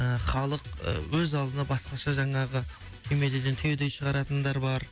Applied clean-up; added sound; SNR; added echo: none; none; none; none.